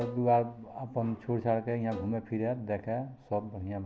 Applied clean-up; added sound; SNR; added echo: none; Bowed string instrument; 18 dB; none.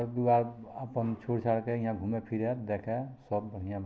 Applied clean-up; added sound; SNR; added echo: none; none; none; none.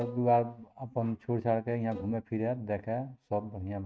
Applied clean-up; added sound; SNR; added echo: neural mask model RNNoise.